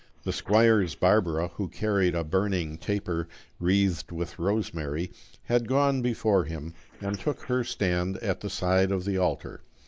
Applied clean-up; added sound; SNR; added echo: neural mask model Resemble Enhance denoiser.